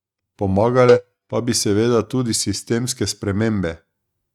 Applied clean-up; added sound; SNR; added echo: neural mask model RNNoise.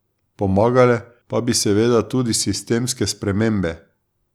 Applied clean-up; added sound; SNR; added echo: none; none; none; none.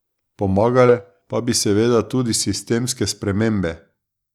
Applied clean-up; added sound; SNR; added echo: neural mask model DeepFilterNet 3.